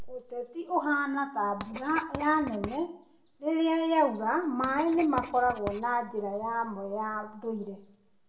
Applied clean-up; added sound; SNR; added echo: none; Writing; 14 dB; reverberation time 0.6 s.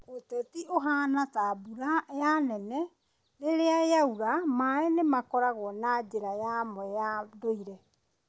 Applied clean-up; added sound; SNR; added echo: none; none; none; none.